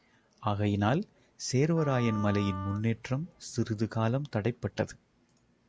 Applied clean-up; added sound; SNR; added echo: none; Wind instrument, woodwind instrument; 13 dB; none.